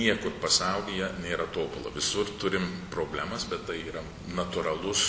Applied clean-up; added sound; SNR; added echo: none; none; none; none.